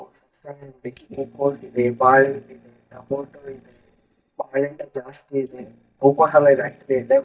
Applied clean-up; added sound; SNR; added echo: neural mask model DeepFilterNet 3.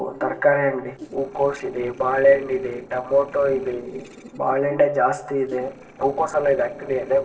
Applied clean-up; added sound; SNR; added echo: neural separator model SepFormer DNS4.